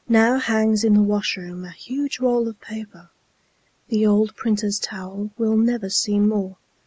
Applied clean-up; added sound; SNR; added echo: none; none; none; none.